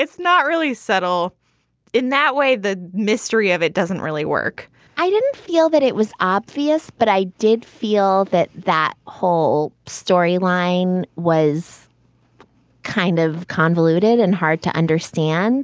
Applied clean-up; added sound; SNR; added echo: none; none; none; none.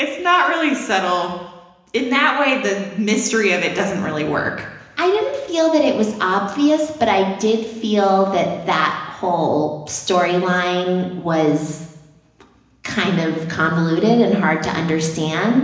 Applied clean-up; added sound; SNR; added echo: none; none; none; reverberation time 1.0 s.